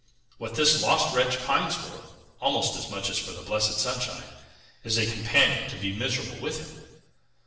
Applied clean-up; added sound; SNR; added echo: none; none; none; reverberation time 1.0 s.